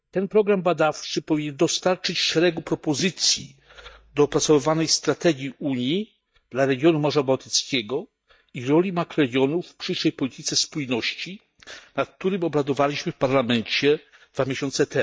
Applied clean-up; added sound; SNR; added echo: neural mask model DeepFilterNet 3.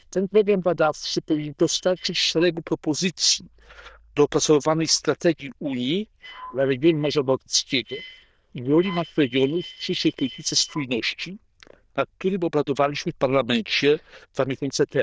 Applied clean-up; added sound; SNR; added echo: neural diffusion model UNIVERSE++.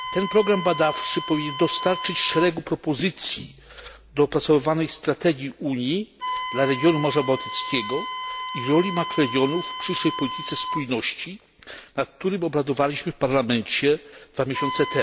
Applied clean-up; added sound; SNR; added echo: none; Wind instrument, woodwind instrument; 10 dB; none.